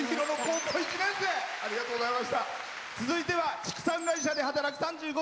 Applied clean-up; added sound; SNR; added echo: none; Bird; 12 dB; none.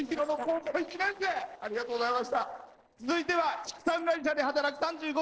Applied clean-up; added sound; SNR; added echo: neural separator model SepFormer DNS4.